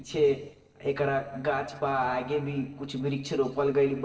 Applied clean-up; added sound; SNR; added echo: neural separator model SepFormer DNS4.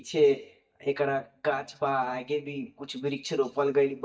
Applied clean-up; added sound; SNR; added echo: neural mask model DeepFilterNet 3.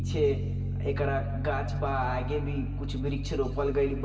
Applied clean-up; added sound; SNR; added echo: none; Piano; 0 dB; reverberation time 2.5 s.